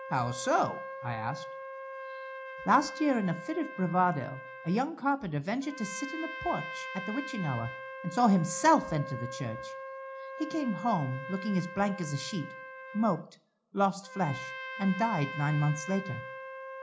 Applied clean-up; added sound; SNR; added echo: none; Trumpet; 10 dB; reverberation time 0.4 s.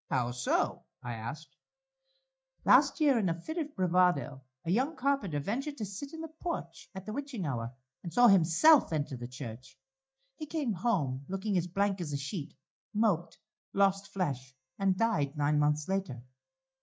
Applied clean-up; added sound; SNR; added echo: neural mask model DeepFilterNet 3.